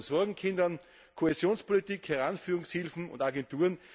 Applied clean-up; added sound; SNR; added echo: none; none; none; none.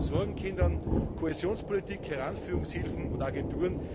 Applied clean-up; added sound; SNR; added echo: none; Thunder / Rain; -2 dB; none.